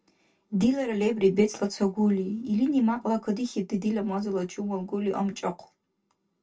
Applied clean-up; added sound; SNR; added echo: none; none; none; reverberation time 0.2 s.